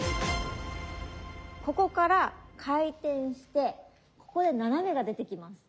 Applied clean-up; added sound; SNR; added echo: none; none; none; none.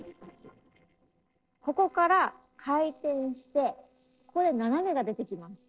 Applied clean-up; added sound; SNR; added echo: neural separator model SepFormer DNS4.